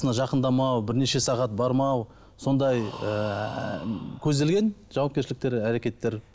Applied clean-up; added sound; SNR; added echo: none; Breathing; 19 dB; none.